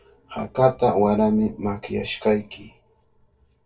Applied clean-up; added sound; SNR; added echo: neural separator model SepFormer DNS4.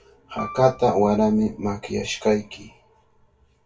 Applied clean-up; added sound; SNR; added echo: none; Piano; 16 dB; reverberation time 0.2 s.